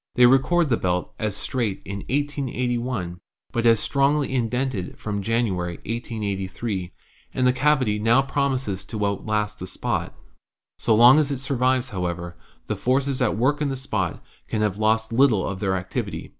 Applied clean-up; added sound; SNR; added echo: none; none; none; none.